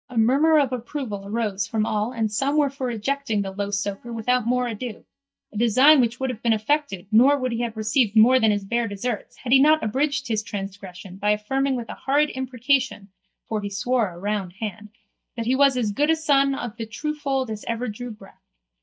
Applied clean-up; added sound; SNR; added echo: neural mask model DeepFilterNet 3.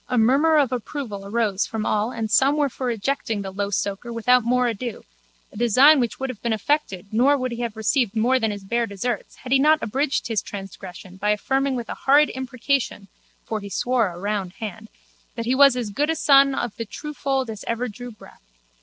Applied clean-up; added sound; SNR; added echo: none; none; none; none.